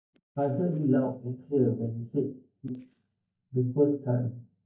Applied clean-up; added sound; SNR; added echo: neural mask model DeepFilterNet 3.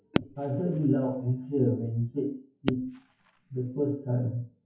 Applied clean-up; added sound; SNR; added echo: classical method WPE with log-MMSE.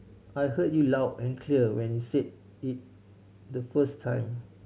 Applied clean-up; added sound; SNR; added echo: none; none; none; none.